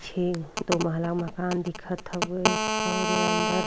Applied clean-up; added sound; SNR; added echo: none; Telephone; 0 dB; none.